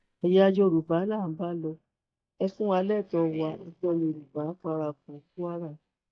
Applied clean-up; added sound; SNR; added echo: neural mask model DeepFilterNet 3.